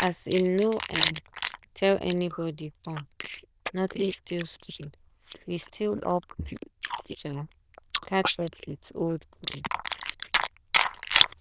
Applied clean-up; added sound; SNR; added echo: neural diffusion model UNIVERSE++.